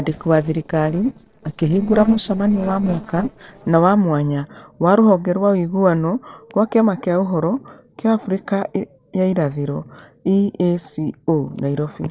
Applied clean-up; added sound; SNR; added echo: neural separator model SepFormer DNS4.